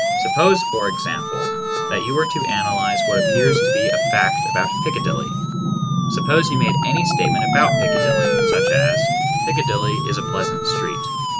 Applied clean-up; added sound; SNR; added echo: none; Siren; -1 dB; none.